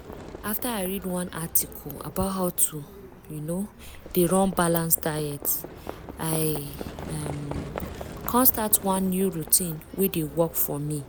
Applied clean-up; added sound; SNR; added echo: none; Livestock, farm animals, working animals; 13 dB; none.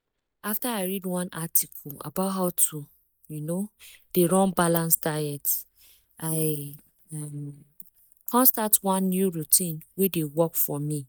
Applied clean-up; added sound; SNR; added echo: neural mask model DeepFilterNet 3.